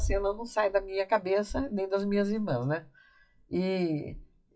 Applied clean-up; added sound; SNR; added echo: classical method WPE with log-MMSE.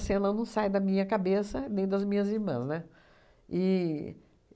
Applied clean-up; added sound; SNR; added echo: none; none; none; none.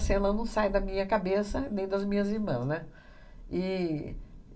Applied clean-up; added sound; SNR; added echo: none; Thunder; 10 dB; reverberation time 0.2 s.